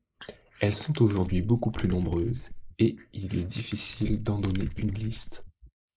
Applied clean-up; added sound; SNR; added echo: neural mask model Resemble Enhance denoiser.